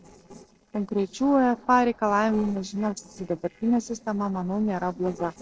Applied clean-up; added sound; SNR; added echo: neural separator model SepFormer DNS4.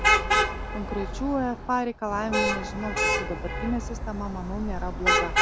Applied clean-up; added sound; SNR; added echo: none; Traffic noise, roadway noise / Vehicle horn, car horn, honking; -4 dB; none.